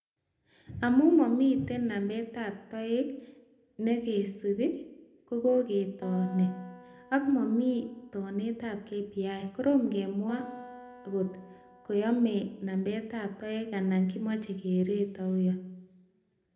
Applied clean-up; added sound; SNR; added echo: none; Acoustic guitar; 20 dB; reverberation time 0.7 s.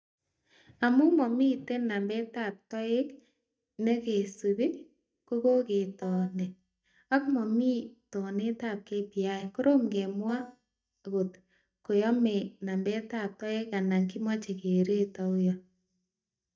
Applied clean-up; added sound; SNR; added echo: neural mask model DeepFilterNet 3.